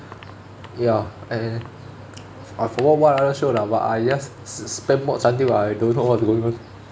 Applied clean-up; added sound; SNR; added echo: none; none; none; none.